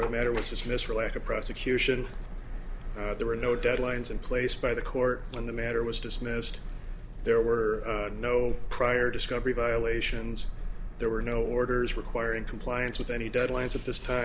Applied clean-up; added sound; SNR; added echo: none; none; none; none.